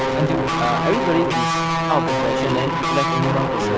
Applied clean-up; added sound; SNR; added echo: none; Guitar; -3 dB; none.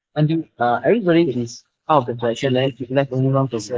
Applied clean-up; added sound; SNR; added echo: neural mask model Resemble Enhance denoiser.